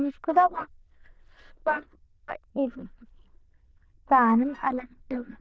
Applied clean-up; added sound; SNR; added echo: neural diffusion model UNIVERSE++.